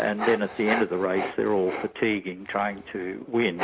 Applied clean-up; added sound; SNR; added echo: none; Dog; 8 dB; none.